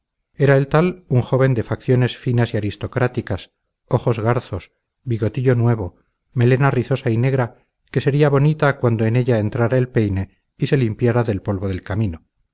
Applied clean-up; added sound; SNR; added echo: none; none; none; none.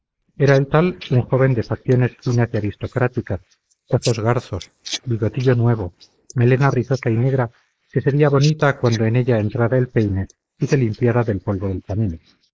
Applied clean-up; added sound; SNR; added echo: neural mask model Resemble Enhance denoiser.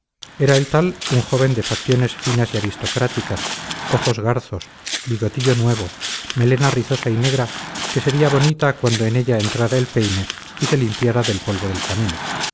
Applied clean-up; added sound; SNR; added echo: none; Walk, footsteps; 9 dB; none.